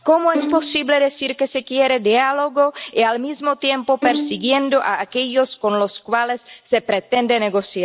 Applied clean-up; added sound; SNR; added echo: none; Bowed string instrument; 10 dB; none.